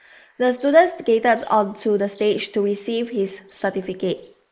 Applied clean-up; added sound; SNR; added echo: neural mask model Resemble Enhance denoiser.